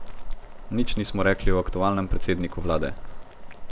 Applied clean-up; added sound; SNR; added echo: none; Boiling; 3 dB; none.